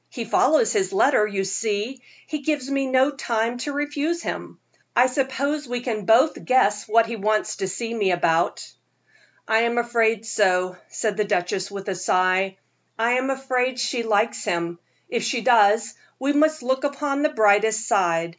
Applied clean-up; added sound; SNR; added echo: none; none; none; none.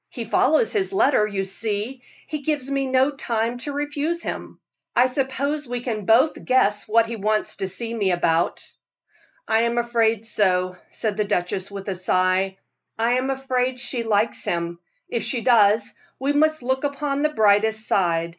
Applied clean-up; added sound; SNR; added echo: neural mask model Resemble Enhance denoiser.